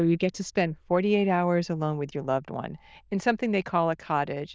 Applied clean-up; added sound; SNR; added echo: neural diffusion model UNIVERSE++.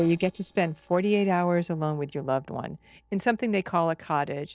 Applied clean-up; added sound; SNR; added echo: neural separator model SepFormer DNS4.